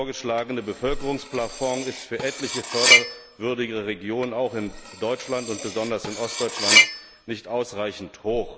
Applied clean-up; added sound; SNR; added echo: none; Cutlery, silverware; -3 dB; none.